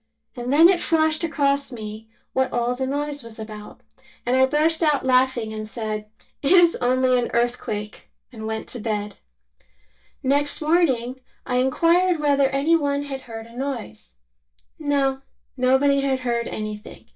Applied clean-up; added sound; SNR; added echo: neural mask model DeepFilterNet 3.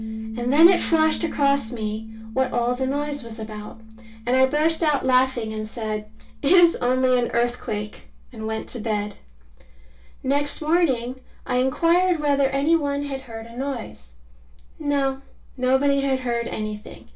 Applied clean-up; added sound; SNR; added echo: none; Piano; 17 dB; reverberation time 0.2 s.